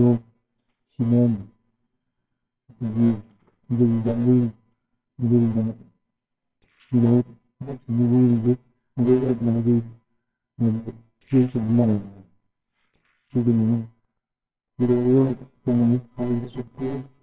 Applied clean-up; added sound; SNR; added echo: neural separator model SepFormer WHAMR!.